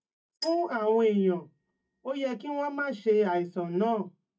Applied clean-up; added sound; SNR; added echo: neural mask model DeepFilterNet 3.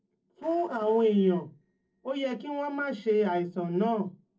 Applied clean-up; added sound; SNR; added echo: neural separator model SepFormer DNS4.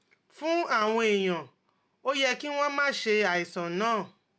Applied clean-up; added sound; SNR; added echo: none; none; none; none.